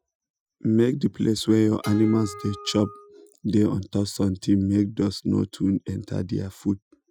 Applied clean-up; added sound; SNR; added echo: classical method Wiener filter.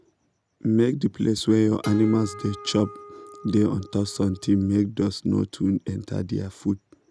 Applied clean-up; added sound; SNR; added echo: none; Harp; 17 dB; none.